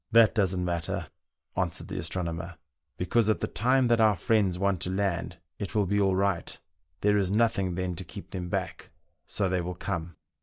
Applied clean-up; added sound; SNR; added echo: none; none; none; none.